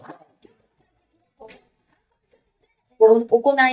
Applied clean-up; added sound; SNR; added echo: neural mask model DeepFilterNet 3.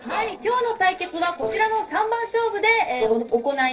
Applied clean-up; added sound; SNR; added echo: neural separator model SepFormer DNS4.